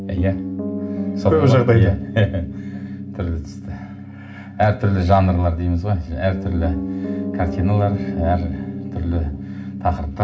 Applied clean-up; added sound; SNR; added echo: none; Piano; 7 dB; reverberation time 0.4 s.